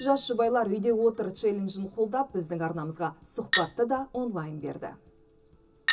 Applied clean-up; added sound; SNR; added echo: none; Chink, clink; 9 dB; reverberation time 0.2 s.